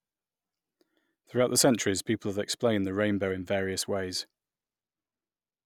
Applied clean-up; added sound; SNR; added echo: none; none; none; none.